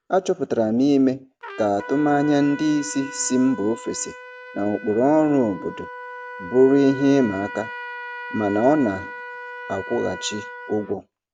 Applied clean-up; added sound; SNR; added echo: none; Trumpet; 14 dB; none.